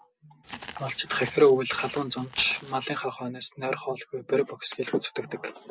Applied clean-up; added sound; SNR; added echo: none; Walk, footsteps; 15 dB; none.